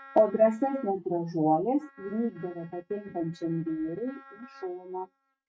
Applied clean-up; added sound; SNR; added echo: neural mask model RNNoise.